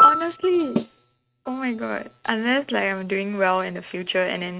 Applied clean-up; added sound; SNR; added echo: neural mask model RNNoise.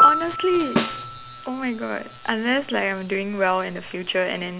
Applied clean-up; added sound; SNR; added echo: none; Snare drum + Piano; 1 dB; none.